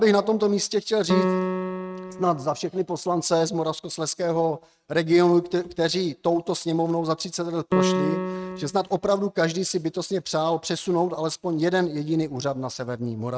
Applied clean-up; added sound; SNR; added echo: neural mask model RNNoise.